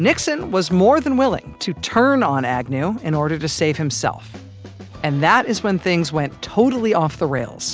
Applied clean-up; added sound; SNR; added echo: none; none; none; none.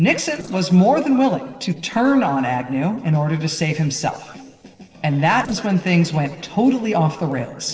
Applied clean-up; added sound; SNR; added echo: neural separator model SepFormer DNS4.